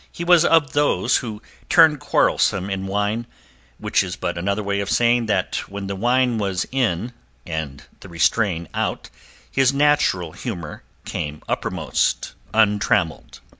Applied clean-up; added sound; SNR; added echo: none; none; none; none.